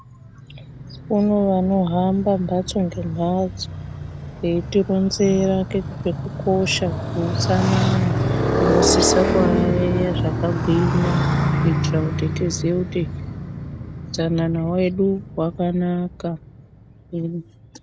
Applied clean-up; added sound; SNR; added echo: none; Motorcycle; 2 dB; none.